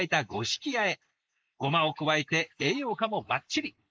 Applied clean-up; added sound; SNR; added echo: neural mask model Resemble Enhance denoiser.